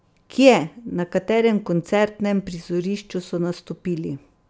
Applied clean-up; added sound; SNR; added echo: none; none; none; none.